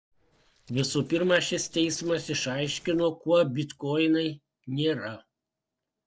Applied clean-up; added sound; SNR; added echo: neural separator model SepFormer DNS4.